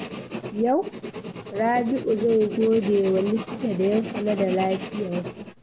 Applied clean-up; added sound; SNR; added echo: none; Writing; 9 dB; none.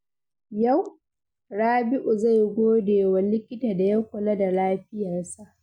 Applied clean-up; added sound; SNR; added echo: none; none; none; none.